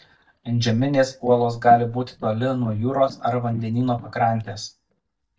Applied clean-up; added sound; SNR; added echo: neural mask model DeepFilterNet 3.